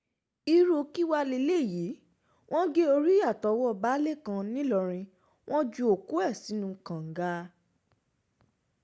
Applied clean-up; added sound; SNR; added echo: none; none; none; none.